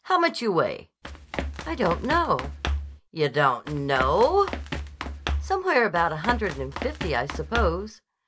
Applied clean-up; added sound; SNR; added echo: none; Run; 6 dB; none.